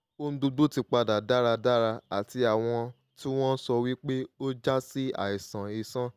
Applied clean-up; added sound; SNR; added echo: none; none; none; none.